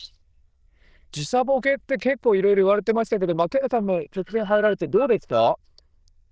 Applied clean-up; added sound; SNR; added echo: neural diffusion model UNIVERSE++.